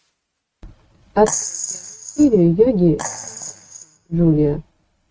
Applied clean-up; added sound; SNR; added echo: neural mask model RNNoise.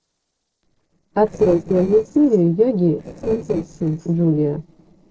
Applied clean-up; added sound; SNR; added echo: neural separator model SepFormer DNS4.